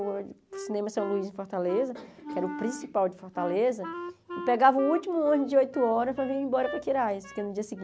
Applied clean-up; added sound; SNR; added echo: none; Wind instrument, woodwind instrument; 13 dB; none.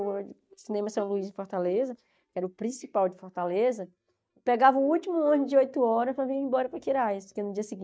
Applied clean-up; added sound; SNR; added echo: neural mask model DeepFilterNet 3.